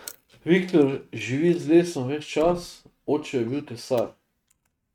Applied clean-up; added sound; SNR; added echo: neural mask model RNNoise.